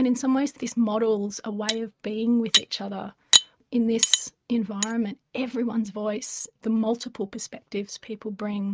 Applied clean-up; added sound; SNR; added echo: neural mask model RNNoise.